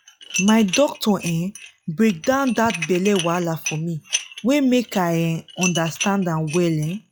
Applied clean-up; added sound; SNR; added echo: classical method log-MMSE.